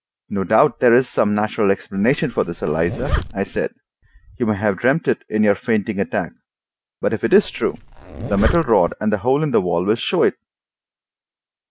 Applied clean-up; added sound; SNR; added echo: none; Zipper (clothing); 7 dB; none.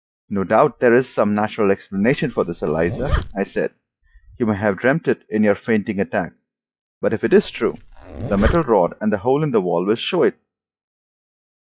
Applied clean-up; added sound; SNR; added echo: classical method log-MMSE.